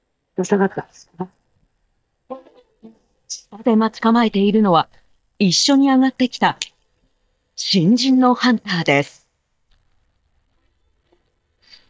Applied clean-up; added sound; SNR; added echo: neural mask model DeepFilterNet 3.